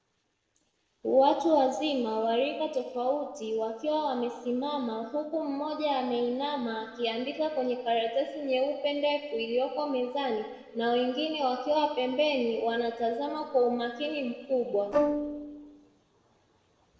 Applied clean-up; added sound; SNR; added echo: neural separator model SepFormer DNS4.